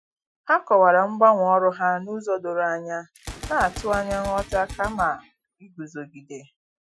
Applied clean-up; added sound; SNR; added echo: classical method Wiener filter.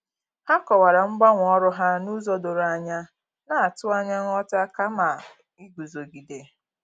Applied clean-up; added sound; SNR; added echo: none; none; none; none.